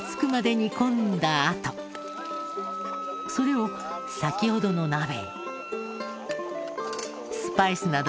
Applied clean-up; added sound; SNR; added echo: none; Wind instrument, woodwind instrument; 12 dB; none.